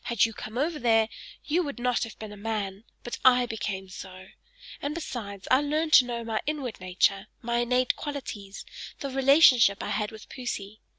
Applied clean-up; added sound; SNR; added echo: none; none; none; none.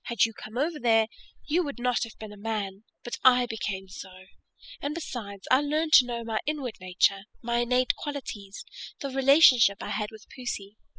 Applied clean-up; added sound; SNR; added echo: classical method spectral subtraction.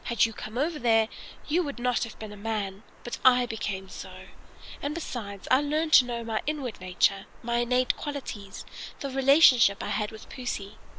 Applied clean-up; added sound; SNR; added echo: none; Water; 15 dB; none.